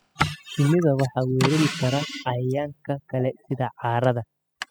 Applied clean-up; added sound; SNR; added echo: classical method spectral subtraction.